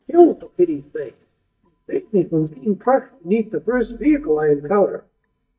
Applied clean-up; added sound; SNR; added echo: neural mask model DeepFilterNet 3.